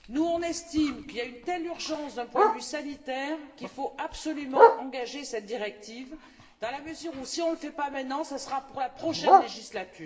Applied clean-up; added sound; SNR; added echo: none; Bark; -3 dB; reverberation time 0.9 s.